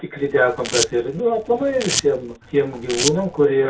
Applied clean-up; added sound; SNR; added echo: none; Domestic sounds, home sounds; 8 dB; reverberation time 0.2 s.